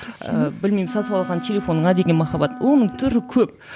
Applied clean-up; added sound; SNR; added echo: none; Wind instrument, woodwind instrument; 14 dB; none.